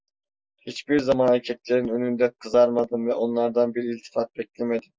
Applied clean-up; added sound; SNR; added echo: none; none; none; none.